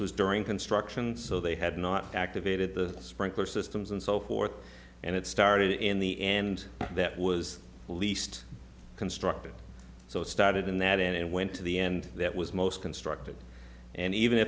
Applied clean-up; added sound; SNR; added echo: none; none; none; none.